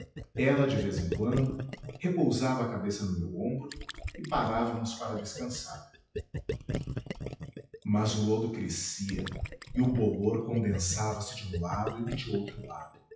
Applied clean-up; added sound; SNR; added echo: classical method WPE with log-MMSE.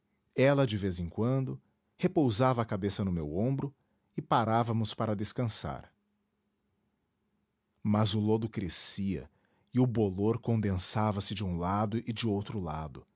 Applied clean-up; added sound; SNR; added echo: none; none; none; none.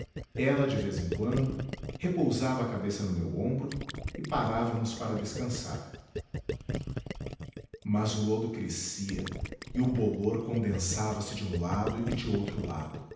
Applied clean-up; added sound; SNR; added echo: none; Gurgling; 8 dB; reverberation time 0.9 s.